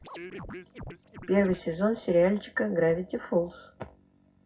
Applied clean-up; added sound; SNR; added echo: none; Scratching (performance technique); 15 dB; reverberation time 0.4 s.